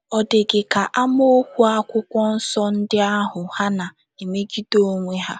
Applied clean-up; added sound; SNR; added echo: none; none; none; none.